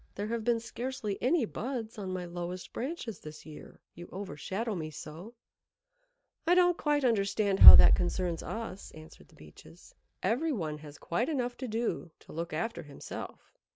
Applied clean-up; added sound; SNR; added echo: none; Bass drum; -4 dB; none.